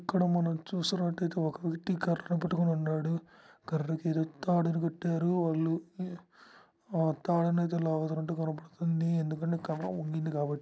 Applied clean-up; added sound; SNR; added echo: none; none; none; none.